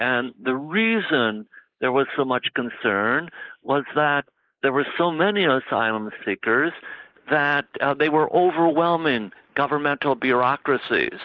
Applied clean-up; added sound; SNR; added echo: neural mask model Resemble Enhance denoiser.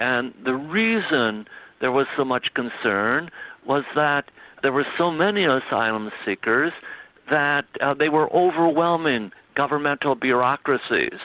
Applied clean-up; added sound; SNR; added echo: none; none; none; none.